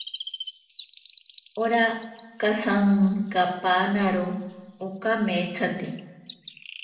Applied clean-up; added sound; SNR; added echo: none; Chirp, tweet; 11 dB; reverberation time 0.9 s.